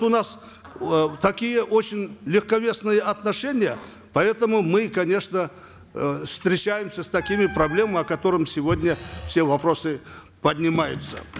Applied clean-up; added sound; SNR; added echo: none; Squeak; 19 dB; none.